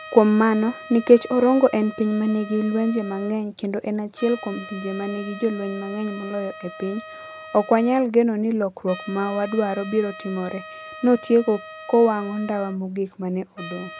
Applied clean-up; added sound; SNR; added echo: none; Trumpet; 17 dB; none.